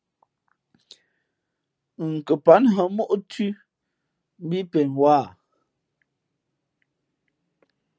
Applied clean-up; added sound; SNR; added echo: none; none; none; none.